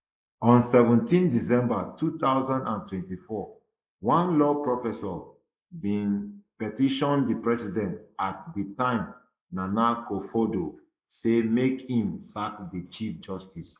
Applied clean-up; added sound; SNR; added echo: neural mask model Resemble Enhance denoiser.